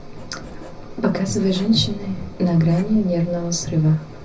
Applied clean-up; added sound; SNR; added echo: none; Writing; 15 dB; reverberation time 0.4 s.